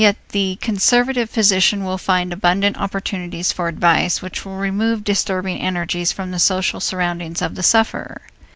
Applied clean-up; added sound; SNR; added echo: none; none; none; none.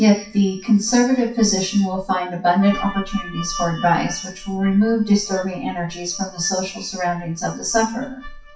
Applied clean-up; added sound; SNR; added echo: classical method WPE with log-MMSE.